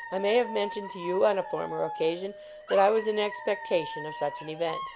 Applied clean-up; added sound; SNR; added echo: none; Alarm / Dog; 11 dB; none.